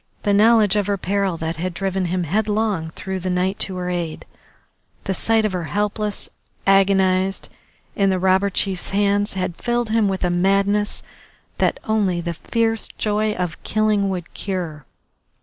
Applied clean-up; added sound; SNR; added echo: none; none; none; none.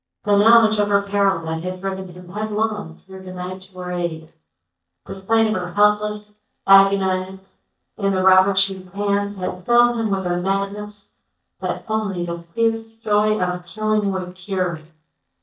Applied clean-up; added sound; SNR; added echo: neural mask model DeepFilterNet 3.